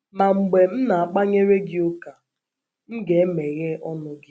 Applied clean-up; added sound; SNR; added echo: none; none; none; none.